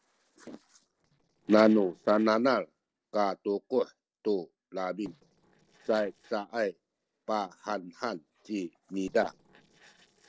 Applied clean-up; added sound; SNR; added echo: neural separator model SepFormer DNS4.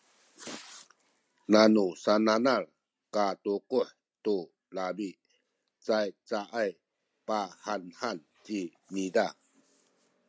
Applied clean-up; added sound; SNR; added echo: none; none; none; none.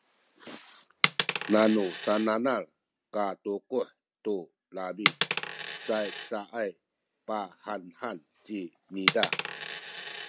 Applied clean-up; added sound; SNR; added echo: none; Coin (dropping); 2 dB; none.